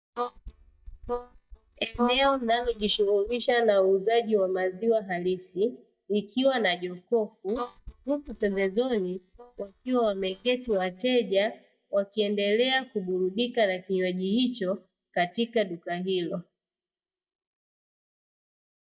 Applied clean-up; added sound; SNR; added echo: neural mask model DeepFilterNet 3.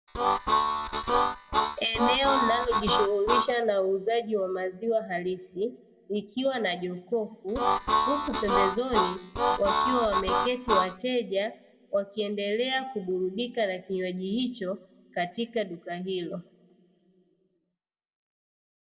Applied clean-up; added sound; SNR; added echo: none; Harmonica; -3 dB; reverberation time 1.2 s.